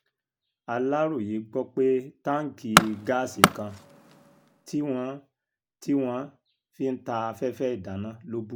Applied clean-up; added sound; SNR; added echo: none; Tools; -4 dB; none.